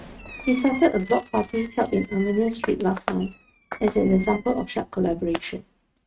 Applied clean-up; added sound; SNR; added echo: neural mask model RNNoise.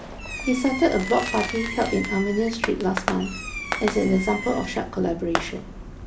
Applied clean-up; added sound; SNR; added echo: none; Fireworks; 8 dB; none.